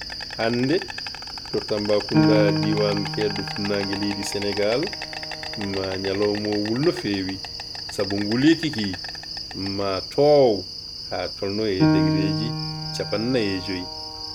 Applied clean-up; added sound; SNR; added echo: none; Piano + Insect; 3 dB; none.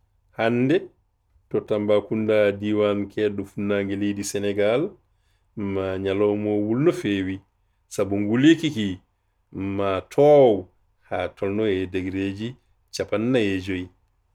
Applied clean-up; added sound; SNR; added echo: none; none; none; none.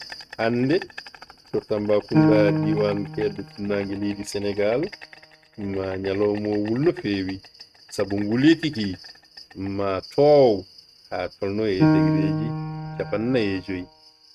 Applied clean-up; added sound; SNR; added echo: neural mask model RNNoise.